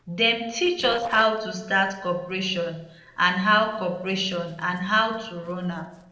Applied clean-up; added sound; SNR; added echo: neural separator model SepFormer DNS4.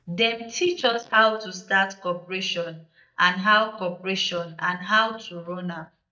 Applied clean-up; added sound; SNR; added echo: neural mask model DeepFilterNet 3.